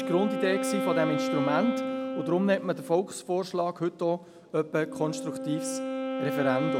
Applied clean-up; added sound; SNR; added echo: none; Wind instrument, woodwind instrument; 3 dB; none.